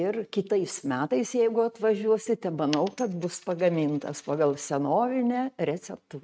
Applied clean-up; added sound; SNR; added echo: neural mask model RNNoise.